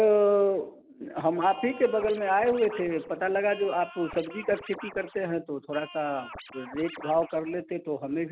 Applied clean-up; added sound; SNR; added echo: none; Scratching (performance technique); 18 dB; none.